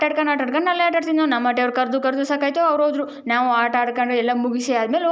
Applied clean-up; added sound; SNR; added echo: none; none; none; none.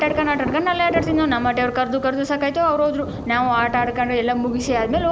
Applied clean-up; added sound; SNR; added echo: none; Thunder; 11 dB; none.